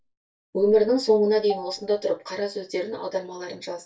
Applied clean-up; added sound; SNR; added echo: neural mask model DeepFilterNet 3.